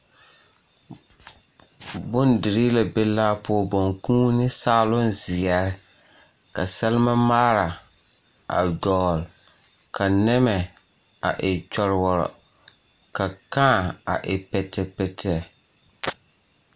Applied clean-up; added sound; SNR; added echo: none; none; none; none.